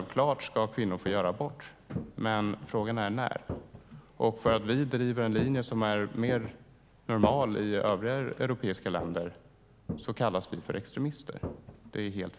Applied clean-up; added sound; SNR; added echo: none; Walk, footsteps; 11 dB; none.